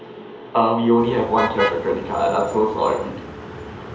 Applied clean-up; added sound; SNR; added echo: none; Motor vehicle (road); 10 dB; reverberation time 2.2 s.